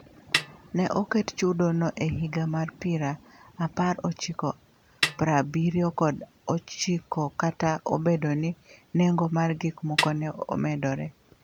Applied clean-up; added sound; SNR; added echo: none; Snare drum; 5 dB; none.